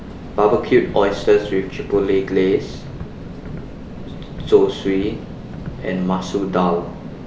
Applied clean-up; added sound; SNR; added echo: none; Subway, metro, underground; 13 dB; none.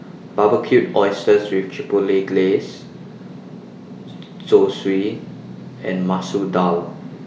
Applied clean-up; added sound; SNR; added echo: none; none; none; none.